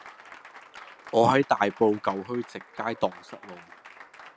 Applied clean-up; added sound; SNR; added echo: none; Applause; 20 dB; none.